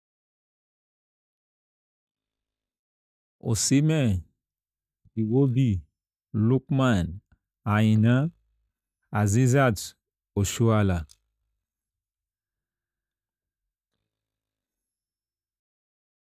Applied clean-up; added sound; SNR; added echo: neural mask model DeepFilterNet 3.